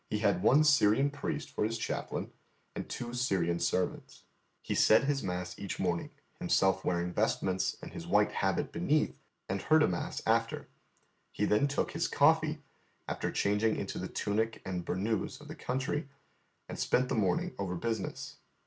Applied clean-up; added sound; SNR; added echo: none; none; none; none.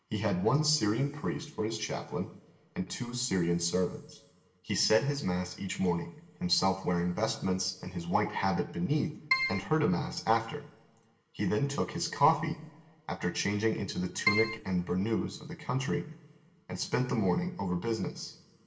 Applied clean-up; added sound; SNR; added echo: none; Keyboard (musical); -1 dB; reverberation time 0.9 s.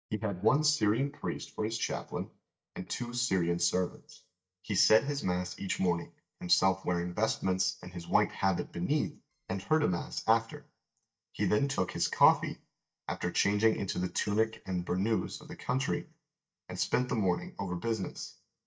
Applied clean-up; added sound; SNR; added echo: neural mask model DeepFilterNet 3.